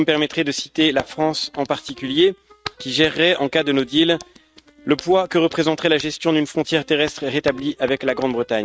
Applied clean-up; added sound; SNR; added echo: neural mask model RNNoise.